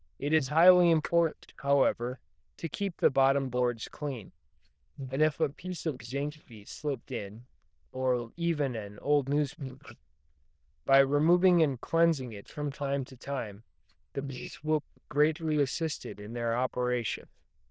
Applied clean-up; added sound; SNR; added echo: neural diffusion model UNIVERSE++.